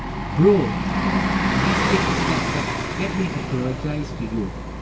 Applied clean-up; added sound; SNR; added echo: none; Bus; -1 dB; reverberation time 0.1 s.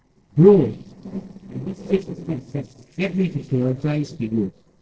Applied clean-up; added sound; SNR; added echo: neural separator model SepFormer DNS4.